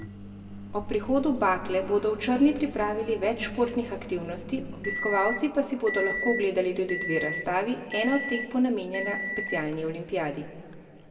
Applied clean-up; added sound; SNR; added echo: none; Microwave oven; 9 dB; reverberation time 1.8 s.